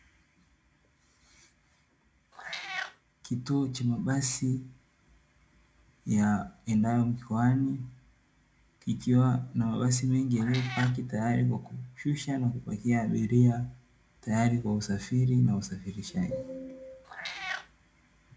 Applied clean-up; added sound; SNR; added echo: none; Meow; 9 dB; reverberation time 0.2 s.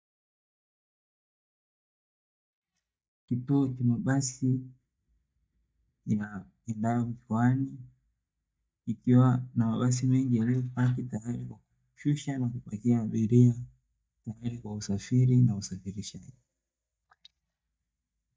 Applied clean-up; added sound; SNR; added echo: neural mask model DeepFilterNet 3.